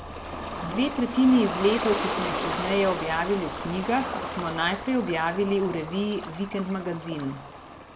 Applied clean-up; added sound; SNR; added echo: none; Ocean; 7 dB; none.